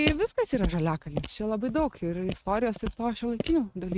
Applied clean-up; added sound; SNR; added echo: neural mask model RNNoise.